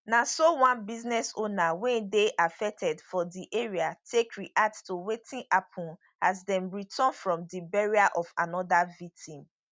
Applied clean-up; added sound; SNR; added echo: none; none; none; none.